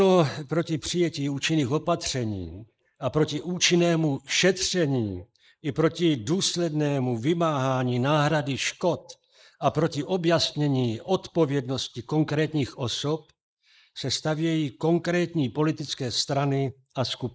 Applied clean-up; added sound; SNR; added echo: neural mask model Resemble Enhance denoiser.